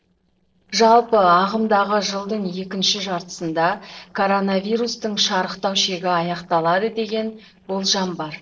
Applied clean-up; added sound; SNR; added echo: neural separator model SepFormer DNS4.